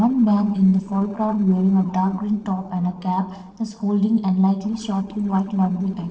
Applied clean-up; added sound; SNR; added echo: neural separator model SepFormer DNS4.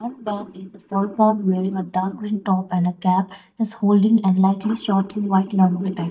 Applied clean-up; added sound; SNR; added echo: neural mask model DeepFilterNet 3.